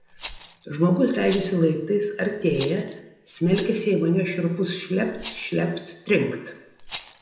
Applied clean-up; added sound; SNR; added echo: none; Rattle; 10 dB; reverberation time 0.8 s.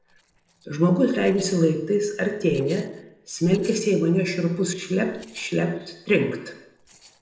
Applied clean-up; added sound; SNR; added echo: neural separator model SepFormer DNS4.